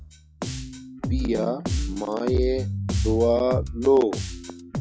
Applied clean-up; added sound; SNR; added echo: classical method log-MMSE.